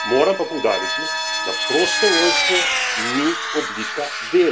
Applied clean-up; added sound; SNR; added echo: none; Vehicle; 1 dB; reverberation time 0.3 s.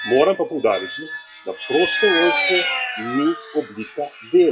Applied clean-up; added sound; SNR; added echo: classical method WPE with log-MMSE.